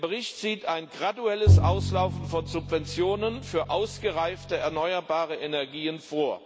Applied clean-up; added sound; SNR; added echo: none; Bowed string instrument; -2 dB; none.